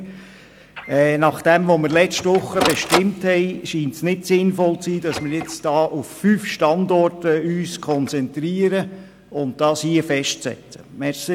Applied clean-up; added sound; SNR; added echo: none; Printer; 13 dB; none.